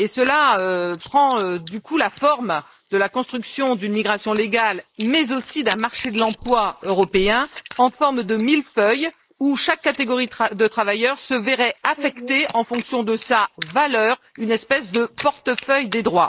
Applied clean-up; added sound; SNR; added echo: neural mask model Resemble Enhance denoiser.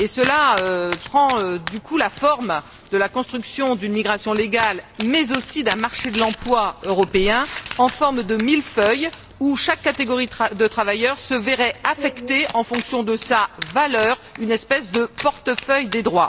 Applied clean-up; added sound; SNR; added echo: none; Domestic sounds, home sounds; 15 dB; none.